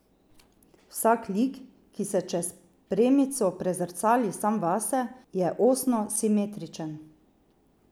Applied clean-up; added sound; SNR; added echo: none; none; none; none.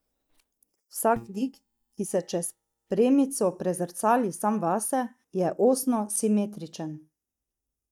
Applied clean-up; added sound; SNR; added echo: neural mask model DeepFilterNet 3.